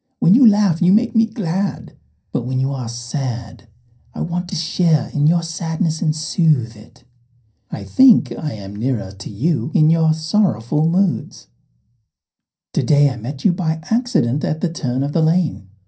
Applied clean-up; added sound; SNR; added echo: none; none; none; reverberation time 0.3 s.